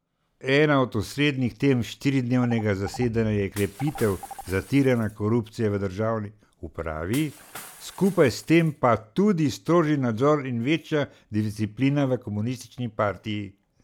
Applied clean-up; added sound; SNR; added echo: none; Shatter / Crushing + Telephone; 19 dB; none.